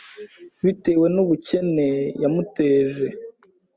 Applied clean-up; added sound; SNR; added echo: none; none; none; none.